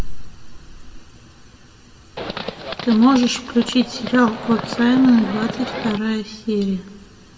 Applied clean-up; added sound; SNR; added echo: none; Livestock, farm animals, working animals; 9 dB; reverberation time 0.8 s.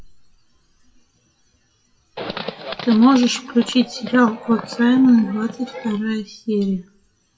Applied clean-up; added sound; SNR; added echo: classical method WPE with log-MMSE.